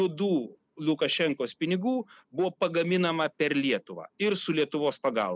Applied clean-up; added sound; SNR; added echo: none; none; none; none.